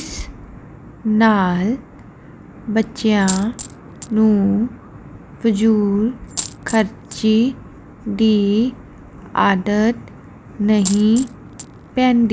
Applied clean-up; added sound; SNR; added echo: none; Coin (dropping); 13 dB; none.